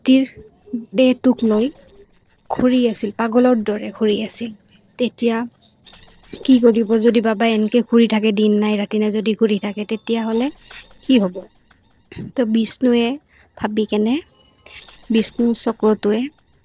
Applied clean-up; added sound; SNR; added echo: neural separator model SepFormer DNS4.